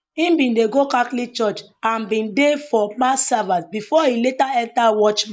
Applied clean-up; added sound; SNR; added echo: neural mask model Resemble Enhance denoiser.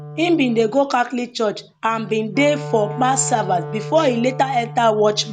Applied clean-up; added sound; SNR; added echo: none; Wind instrument, woodwind instrument; 12 dB; none.